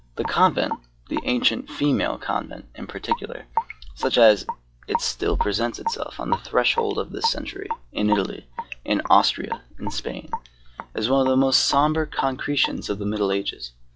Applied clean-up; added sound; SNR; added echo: classical method log-MMSE.